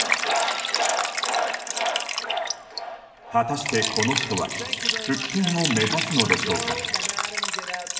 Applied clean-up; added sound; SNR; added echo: none; Liquid; 1 dB; reverberation time 1.7 s.